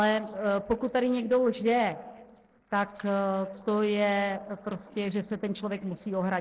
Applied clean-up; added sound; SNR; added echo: neural separator model SepFormer DNS4.